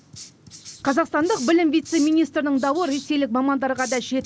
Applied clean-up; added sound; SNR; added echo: none; Writing; 18 dB; none.